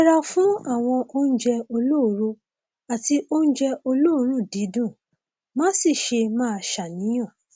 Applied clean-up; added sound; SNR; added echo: none; none; none; none.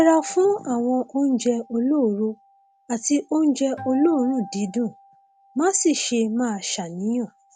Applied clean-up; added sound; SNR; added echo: none; Acoustic guitar; 20 dB; none.